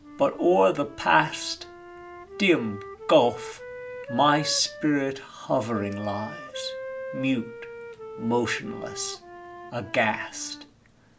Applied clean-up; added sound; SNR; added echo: none; Wind instrument, woodwind instrument; 14 dB; none.